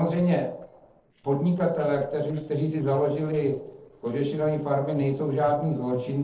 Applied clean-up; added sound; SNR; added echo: neural separator model SepFormer DNS4.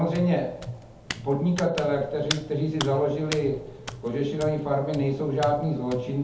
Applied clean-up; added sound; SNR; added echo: none; Hands; 12 dB; reverberation time 0.6 s.